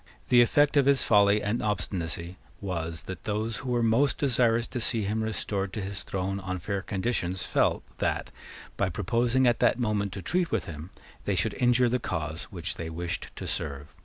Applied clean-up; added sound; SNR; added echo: none; none; none; none.